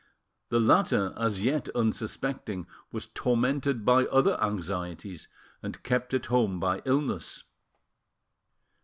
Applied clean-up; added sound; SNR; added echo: none; none; none; none.